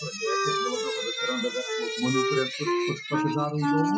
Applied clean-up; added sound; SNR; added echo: classical method Wiener filter.